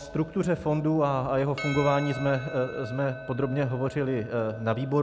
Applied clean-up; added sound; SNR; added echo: none; Percussion; 15 dB; none.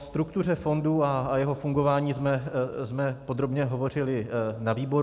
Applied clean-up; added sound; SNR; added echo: none; none; none; none.